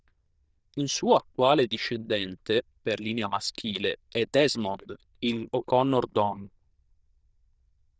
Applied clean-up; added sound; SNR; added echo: neural diffusion model UNIVERSE++.